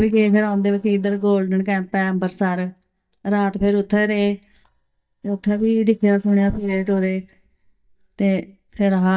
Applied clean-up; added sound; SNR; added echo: neural mask model DeepFilterNet 3.